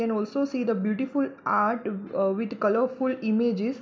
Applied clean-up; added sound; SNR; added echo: none; none; none; none.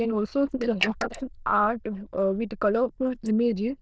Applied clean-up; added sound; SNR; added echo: neural diffusion model UNIVERSE++.